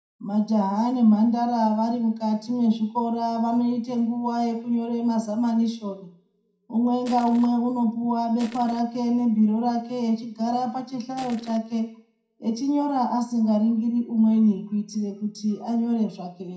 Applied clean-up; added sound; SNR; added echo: none; Crushing; 19 dB; reverberation time 0.4 s.